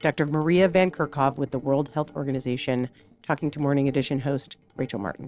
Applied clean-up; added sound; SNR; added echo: neural separator model SepFormer DNS4.